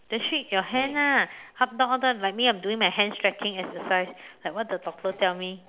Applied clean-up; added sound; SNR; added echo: none; none; none; none.